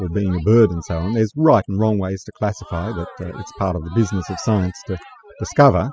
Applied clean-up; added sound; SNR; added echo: classical method spectral subtraction.